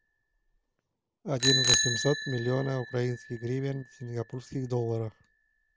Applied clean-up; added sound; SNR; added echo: none; Bicycle bell; 1 dB; none.